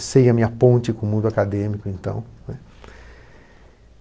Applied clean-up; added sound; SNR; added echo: none; none; none; none.